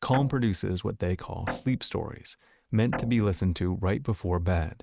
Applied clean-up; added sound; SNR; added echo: neural mask model RNNoise.